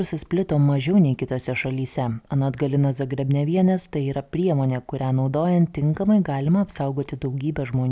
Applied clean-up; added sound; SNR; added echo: none; none; none; none.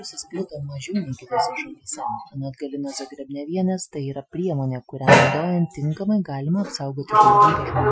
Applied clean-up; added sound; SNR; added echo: classical method Wiener filter.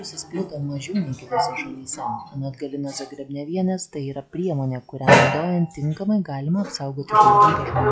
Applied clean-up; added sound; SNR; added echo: classical method log-MMSE.